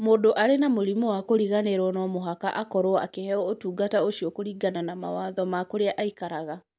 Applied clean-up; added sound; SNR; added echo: none; none; none; none.